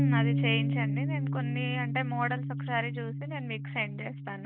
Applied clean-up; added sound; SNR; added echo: none; Bass guitar; -4 dB; none.